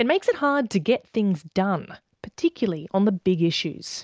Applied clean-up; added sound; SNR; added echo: none; none; none; none.